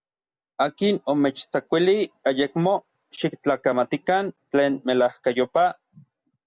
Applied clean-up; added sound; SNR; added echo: none; none; none; none.